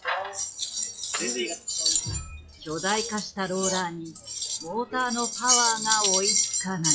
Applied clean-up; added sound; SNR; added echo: classical method log-MMSE.